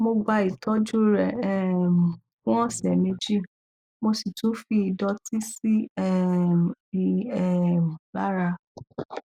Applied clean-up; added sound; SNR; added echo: neural mask model Resemble Enhance denoiser.